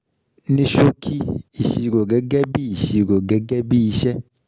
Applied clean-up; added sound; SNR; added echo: none; none; none; none.